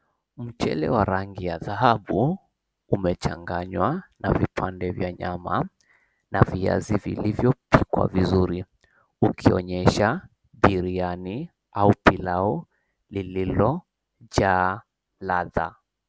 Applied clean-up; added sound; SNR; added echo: none; none; none; none.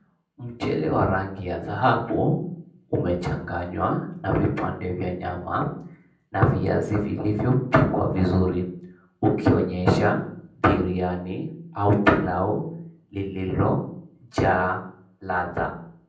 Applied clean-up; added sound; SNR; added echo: none; none; none; reverberation time 0.6 s.